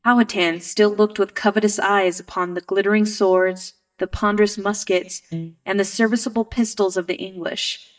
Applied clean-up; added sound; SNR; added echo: neural mask model DeepFilterNet 3.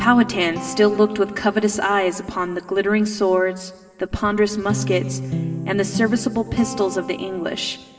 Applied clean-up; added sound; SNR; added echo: none; Guitar; 10 dB; reverberation time 2.4 s.